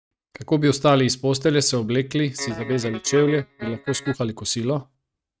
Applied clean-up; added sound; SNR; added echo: neural mask model RNNoise.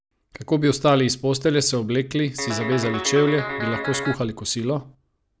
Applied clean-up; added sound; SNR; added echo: none; Guitar; 6 dB; none.